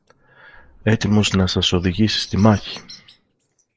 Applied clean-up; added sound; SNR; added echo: neural mask model Resemble Enhance denoiser.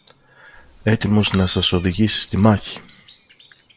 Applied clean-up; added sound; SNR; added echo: none; Bird vocalization, bird call, bird song + Meow; 20 dB; none.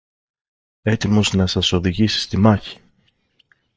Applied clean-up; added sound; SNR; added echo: neural mask model DeepFilterNet 3.